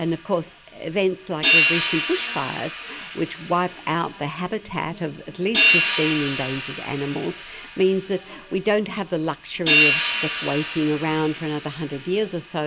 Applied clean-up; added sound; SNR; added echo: none; Hi-hat; 0 dB; none.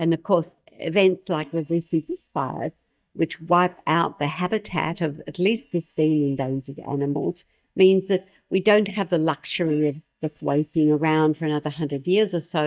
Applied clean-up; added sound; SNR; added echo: neural mask model DeepFilterNet 3.